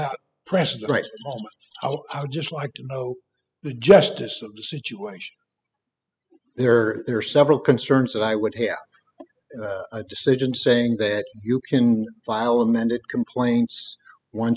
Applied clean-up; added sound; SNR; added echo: classical method spectral subtraction.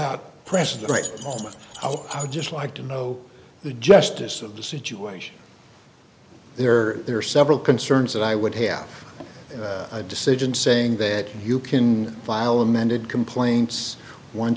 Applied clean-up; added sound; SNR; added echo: none; Keys jangling; 14 dB; none.